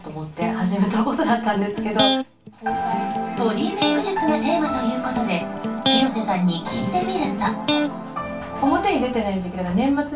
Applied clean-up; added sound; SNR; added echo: none; Electric guitar; 3 dB; reverberation time 0.2 s.